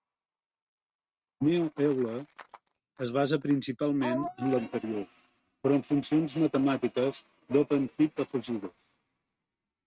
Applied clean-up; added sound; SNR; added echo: neural mask model RNNoise.